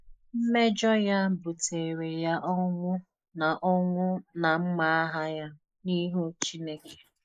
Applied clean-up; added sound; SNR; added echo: neural mask model Resemble Enhance denoiser.